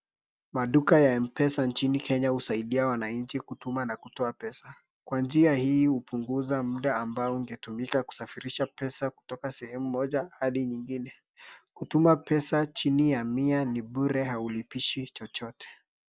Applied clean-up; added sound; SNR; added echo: none; none; none; none.